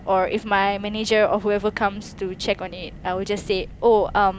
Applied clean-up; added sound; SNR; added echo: none; Car; 17 dB; none.